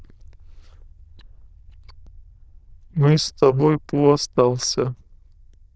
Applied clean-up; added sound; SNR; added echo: neural diffusion model UNIVERSE++.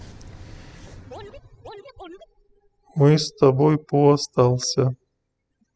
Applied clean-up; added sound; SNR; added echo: classical method spectral subtraction.